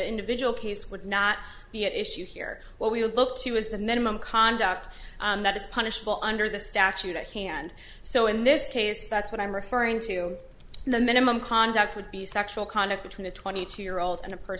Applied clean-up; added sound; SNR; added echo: none; none; none; none.